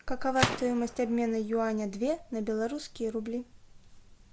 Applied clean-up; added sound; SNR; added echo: none; Gunshot, gunfire; 8 dB; none.